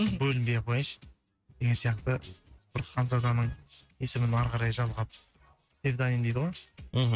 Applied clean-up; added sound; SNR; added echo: neural mask model RNNoise.